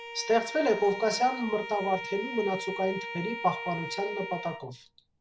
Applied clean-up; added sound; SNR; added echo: none; Bowed string instrument; 9 dB; none.